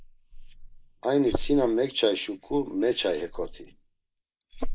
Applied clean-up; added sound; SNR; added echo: neural mask model Resemble Enhance denoiser.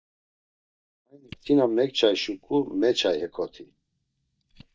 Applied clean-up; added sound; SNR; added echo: neural mask model DeepFilterNet 3.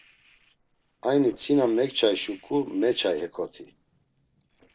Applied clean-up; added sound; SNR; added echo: neural separator model SepFormer DNS4.